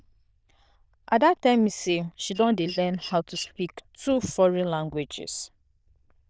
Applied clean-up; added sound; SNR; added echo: neural diffusion model UNIVERSE++.